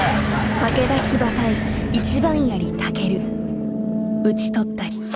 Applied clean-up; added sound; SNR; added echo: none; none; none; none.